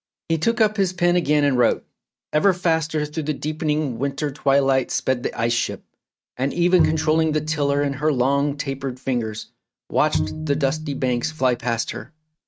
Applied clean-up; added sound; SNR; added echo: neural mask model RNNoise.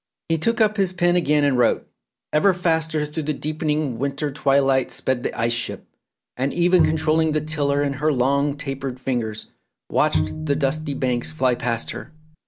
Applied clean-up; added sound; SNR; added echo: none; Bowed string instrument; 7 dB; none.